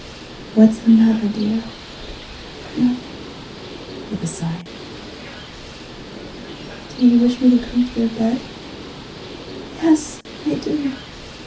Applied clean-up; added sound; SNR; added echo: none; Bird; 14 dB; reverberation time 0.3 s.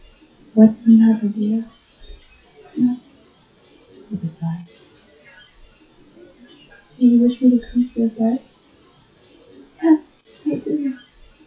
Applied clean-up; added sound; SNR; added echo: classical method WPE with log-MMSE.